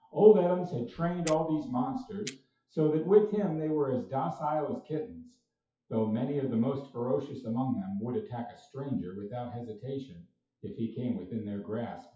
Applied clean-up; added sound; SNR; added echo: classical method WPE with log-MMSE.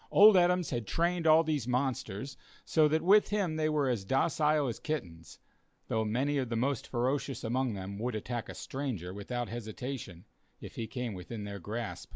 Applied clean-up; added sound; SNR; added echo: none; none; none; none.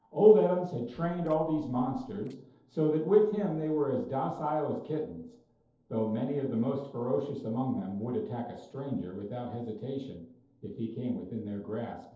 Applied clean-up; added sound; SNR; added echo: neural separator model SepFormer DNS4.